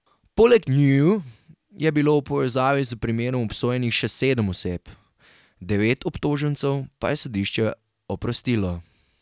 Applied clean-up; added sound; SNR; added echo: none; none; none; none.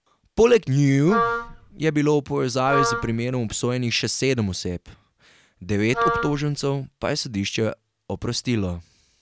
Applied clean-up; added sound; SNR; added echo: none; Wind instrument, woodwind instrument; 3 dB; none.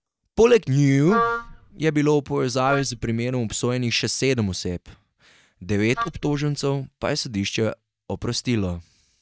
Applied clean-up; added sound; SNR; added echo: neural mask model DeepFilterNet 3.